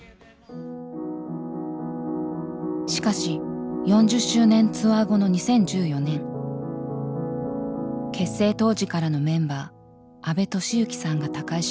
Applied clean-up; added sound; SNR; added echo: none; none; none; none.